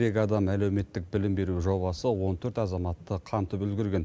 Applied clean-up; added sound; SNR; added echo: none; none; none; none.